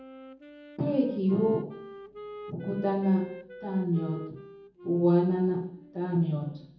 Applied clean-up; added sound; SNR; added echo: none; Wind instrument, woodwind instrument; 17 dB; reverberation time 0.7 s.